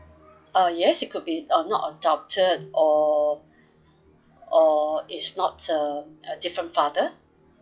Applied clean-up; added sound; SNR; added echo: classical method log-MMSE.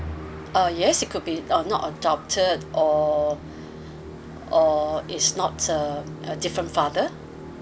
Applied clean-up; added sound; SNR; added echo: none; Musical instrument; 13 dB; none.